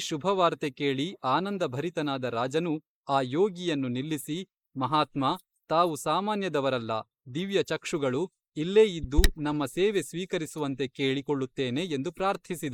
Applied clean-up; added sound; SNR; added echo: neural mask model Resemble Enhance denoiser.